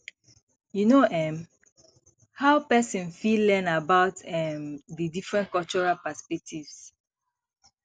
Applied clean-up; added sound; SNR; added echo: none; none; none; none.